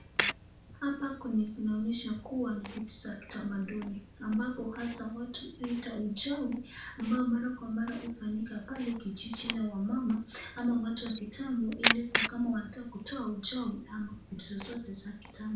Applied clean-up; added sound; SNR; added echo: none; Camera; 4 dB; reverberation time 0.4 s.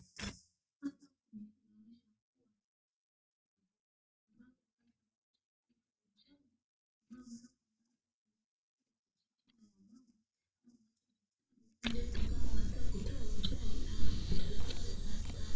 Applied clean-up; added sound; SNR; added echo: neural mask model DeepFilterNet 3.